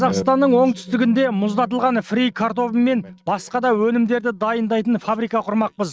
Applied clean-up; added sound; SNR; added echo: neural mask model RNNoise.